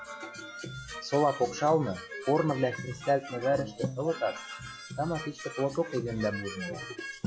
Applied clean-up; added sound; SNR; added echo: classical method log-MMSE.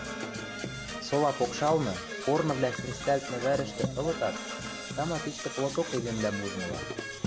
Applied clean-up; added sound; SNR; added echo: none; Brass instrument / Percussion; 6 dB; none.